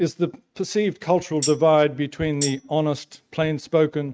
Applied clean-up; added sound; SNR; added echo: neural mask model RNNoise.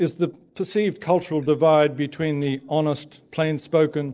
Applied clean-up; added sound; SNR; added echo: neural separator model SepFormer DNS4.